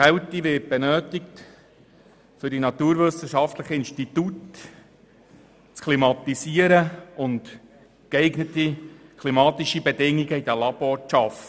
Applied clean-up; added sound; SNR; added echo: none; none; none; none.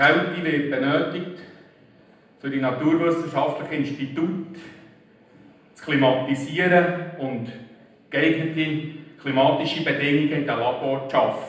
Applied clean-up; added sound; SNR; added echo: none; none; none; reverberation time 0.8 s.